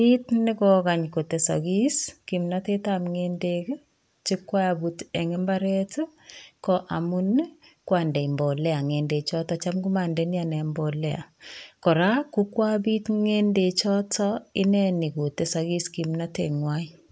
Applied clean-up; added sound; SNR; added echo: none; none; none; none.